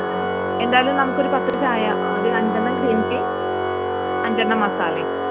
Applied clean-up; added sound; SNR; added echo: none; Organ; -1 dB; none.